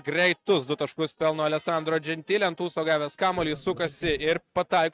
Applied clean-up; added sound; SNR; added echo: neural mask model RNNoise.